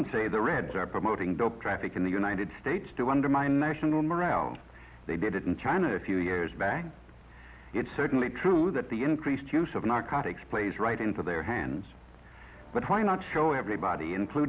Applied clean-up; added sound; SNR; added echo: none; none; none; none.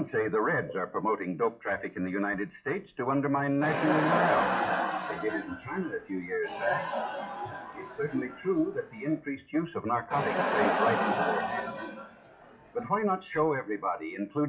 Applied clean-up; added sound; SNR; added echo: classical method WPE with log-MMSE.